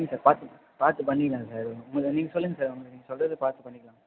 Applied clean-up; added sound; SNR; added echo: none; none; none; none.